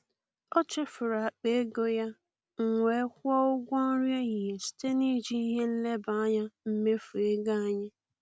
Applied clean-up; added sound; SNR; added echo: none; none; none; none.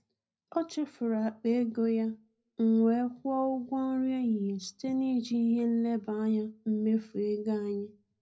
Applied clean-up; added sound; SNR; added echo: none; none; none; reverberation time 0.4 s.